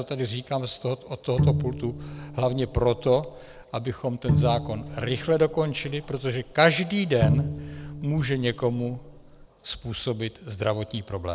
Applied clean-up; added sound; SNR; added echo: none; Bowed string instrument; 3 dB; none.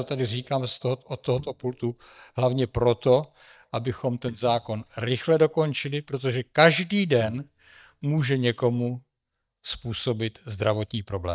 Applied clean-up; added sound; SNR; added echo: neural mask model DeepFilterNet 3.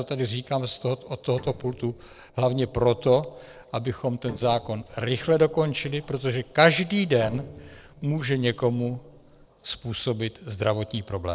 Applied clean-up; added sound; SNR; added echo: neural separator model SepFormer DNS4.